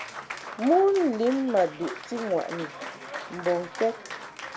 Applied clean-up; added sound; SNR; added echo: none; Applause; 12 dB; none.